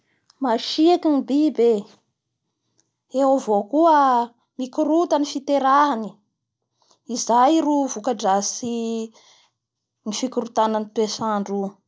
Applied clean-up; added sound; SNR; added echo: none; none; none; none.